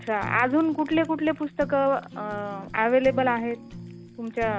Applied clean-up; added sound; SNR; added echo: none; Fire; 14 dB; none.